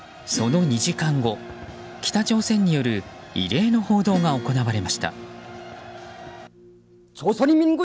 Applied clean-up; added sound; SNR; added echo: none; Acoustic guitar / Strum; 15 dB; none.